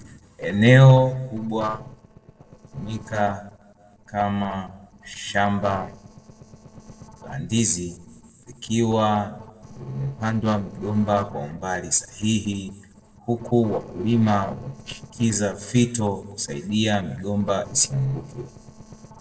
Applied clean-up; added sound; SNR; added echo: neural separator model SepFormer DNS4.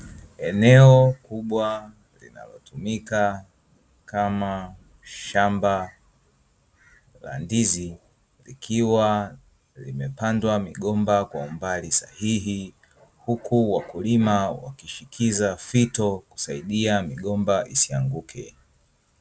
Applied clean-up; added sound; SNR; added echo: none; none; none; none.